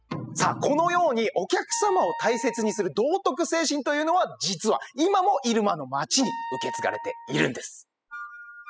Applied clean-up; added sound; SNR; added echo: classical method spectral subtraction.